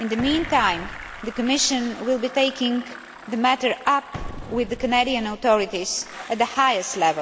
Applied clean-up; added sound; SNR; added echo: none; Bicycle + Explosion; 15 dB; none.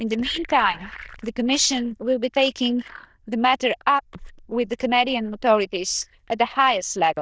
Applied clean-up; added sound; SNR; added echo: neural diffusion model UNIVERSE++.